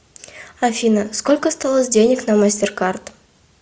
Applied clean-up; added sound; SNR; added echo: none; none; none; none.